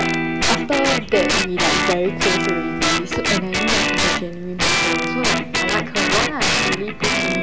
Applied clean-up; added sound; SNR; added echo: none; Guitar; -5 dB; none.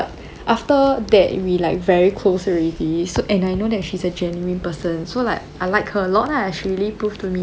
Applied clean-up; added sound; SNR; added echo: none; none; none; none.